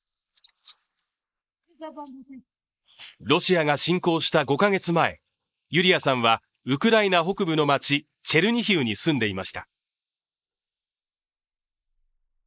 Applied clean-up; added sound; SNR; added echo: neural mask model Resemble Enhance denoiser.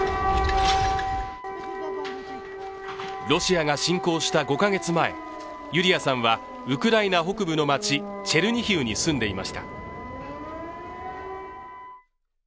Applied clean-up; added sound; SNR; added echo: none; Wind instrument, woodwind instrument; 17 dB; none.